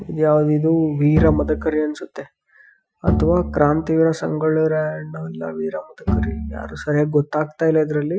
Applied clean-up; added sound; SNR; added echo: classical method Wiener filter.